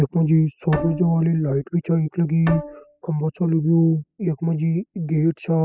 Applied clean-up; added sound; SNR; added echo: classical method spectral subtraction.